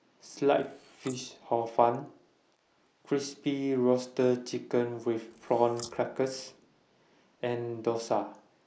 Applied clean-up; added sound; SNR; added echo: neural mask model Resemble Enhance denoiser.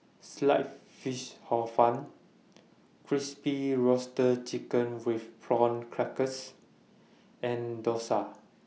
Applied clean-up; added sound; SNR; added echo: none; none; none; none.